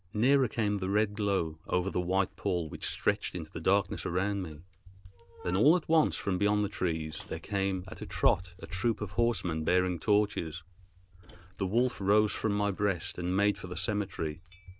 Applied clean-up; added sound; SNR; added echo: none; Bicycle; 13 dB; none.